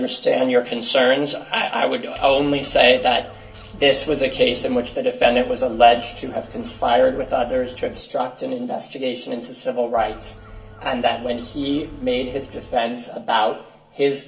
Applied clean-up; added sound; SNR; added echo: none; Gull, seagull; 19 dB; reverberation time 0.2 s.